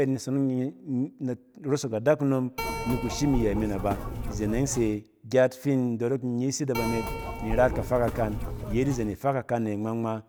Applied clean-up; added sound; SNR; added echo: none; Keyboard (musical); 5 dB; none.